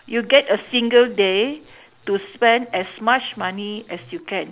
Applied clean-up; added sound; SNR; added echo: none; none; none; none.